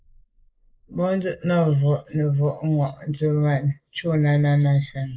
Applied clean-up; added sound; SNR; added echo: neural mask model Resemble Enhance denoiser.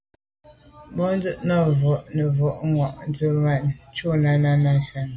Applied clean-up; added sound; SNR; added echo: none; none; none; none.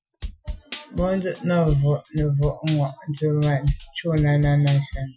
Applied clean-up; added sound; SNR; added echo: classical method Wiener filter.